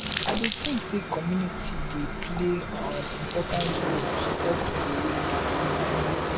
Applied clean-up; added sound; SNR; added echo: none; Bathtub (filling or washing); -4 dB; none.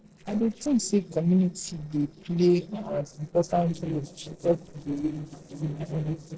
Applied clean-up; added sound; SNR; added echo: neural separator model SepFormer DNS4.